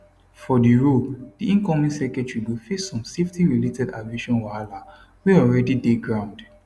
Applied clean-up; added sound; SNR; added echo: none; none; none; none.